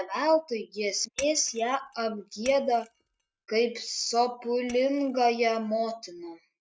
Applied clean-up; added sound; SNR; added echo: neural mask model RNNoise.